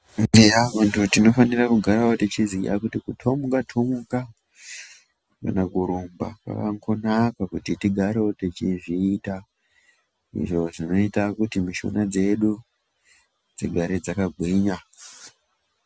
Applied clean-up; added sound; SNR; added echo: none; none; none; none.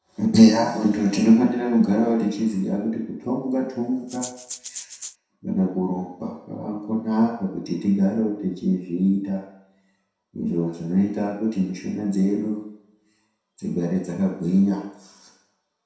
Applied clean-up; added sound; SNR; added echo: none; Rattle (instrument); 13 dB; reverberation time 0.7 s.